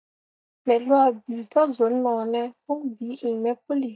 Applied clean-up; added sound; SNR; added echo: neural mask model DeepFilterNet 3.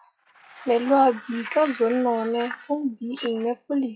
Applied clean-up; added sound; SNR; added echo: classical method WPE with log-MMSE.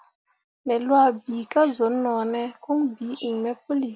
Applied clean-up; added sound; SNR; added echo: none; none; none; none.